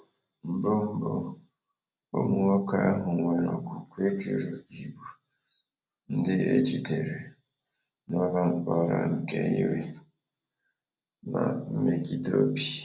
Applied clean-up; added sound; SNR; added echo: none; none; none; none.